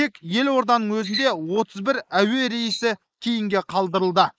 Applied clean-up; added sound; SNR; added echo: neural mask model Resemble Enhance denoiser.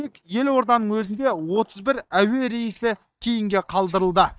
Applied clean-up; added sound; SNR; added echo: neural mask model DeepFilterNet 3.